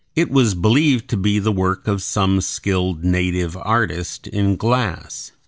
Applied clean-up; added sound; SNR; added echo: none; none; none; none.